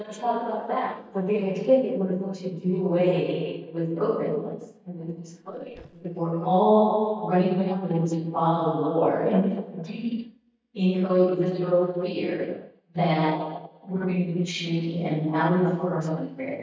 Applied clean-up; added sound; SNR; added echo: neural mask model DeepFilterNet 3.